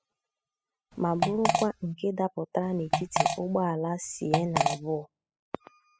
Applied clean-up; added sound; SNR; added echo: classical method spectral subtraction.